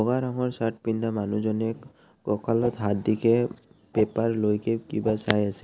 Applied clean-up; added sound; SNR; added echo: neural mask model Resemble Enhance denoiser.